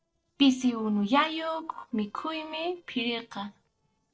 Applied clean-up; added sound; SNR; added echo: neural separator model SepFormer DNS4.